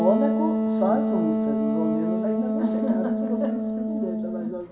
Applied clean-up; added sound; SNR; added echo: none; Wind instrument, woodwind instrument; -4 dB; reverberation time 2.1 s.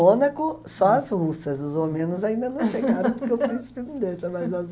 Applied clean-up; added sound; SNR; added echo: none; none; none; none.